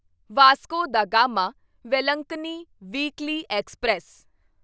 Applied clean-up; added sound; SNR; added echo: none; none; none; none.